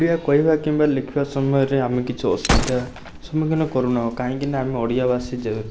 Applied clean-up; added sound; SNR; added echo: none; Gunshot, gunfire; 7 dB; none.